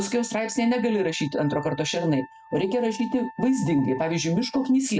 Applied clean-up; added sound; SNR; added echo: neural mask model RNNoise.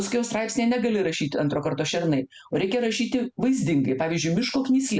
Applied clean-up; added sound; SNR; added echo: none; none; none; none.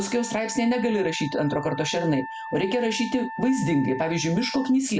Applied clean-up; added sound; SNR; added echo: none; Wind instrument, woodwind instrument; 12 dB; none.